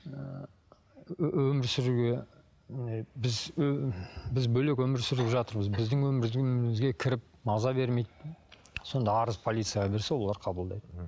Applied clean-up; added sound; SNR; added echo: none; none; none; none.